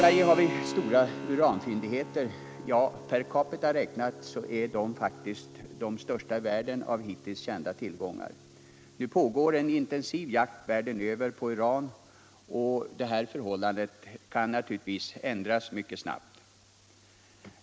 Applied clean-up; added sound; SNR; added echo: none; Keyboard (musical); 12 dB; none.